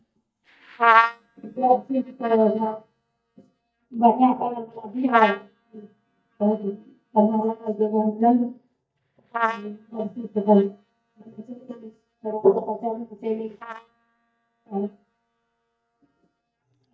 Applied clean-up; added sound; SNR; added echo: neural mask model DeepFilterNet 3.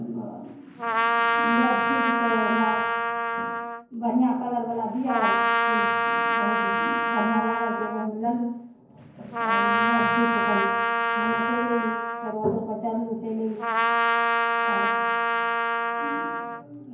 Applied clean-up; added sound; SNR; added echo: none; Trumpet; -4 dB; reverberation time 0.9 s.